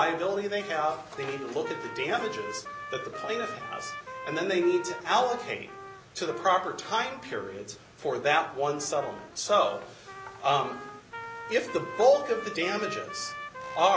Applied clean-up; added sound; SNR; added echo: none; Trumpet; 13 dB; none.